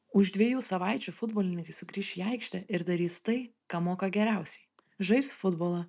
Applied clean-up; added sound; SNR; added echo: none; none; none; none.